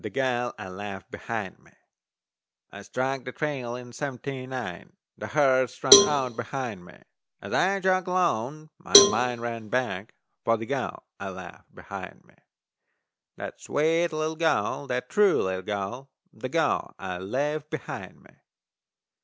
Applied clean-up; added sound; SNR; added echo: none; Cowbell; -4 dB; none.